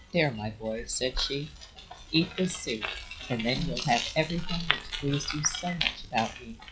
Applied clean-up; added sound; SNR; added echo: classical method WPE with log-MMSE.